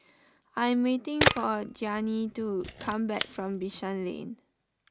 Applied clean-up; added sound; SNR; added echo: none; Camera; 0 dB; none.